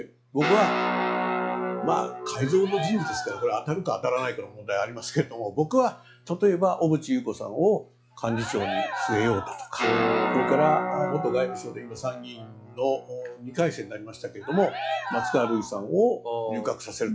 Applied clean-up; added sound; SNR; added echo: classical method log-MMSE.